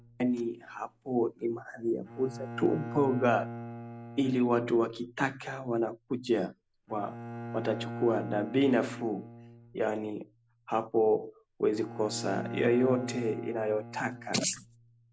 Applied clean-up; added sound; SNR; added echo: none; Bowed string instrument; 12 dB; none.